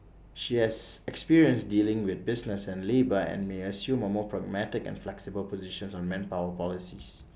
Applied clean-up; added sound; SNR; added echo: none; none; none; none.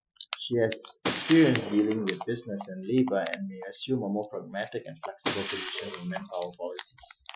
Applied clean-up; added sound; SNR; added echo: classical method Wiener filter.